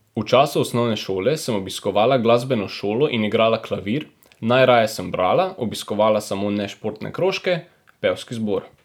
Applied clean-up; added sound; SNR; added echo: none; none; none; none.